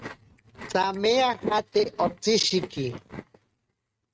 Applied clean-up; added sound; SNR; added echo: neural mask model RNNoise.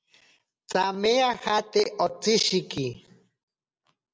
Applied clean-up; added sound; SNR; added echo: none; none; none; none.